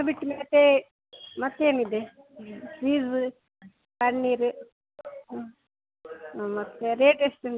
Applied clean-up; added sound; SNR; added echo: none; none; none; none.